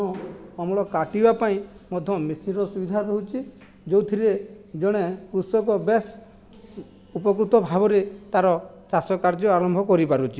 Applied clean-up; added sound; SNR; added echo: none; none; none; none.